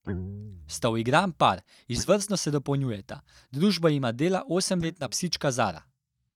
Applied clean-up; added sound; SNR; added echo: neural mask model DeepFilterNet 3.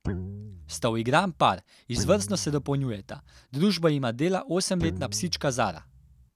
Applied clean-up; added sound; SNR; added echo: none; Guitar; 10 dB; none.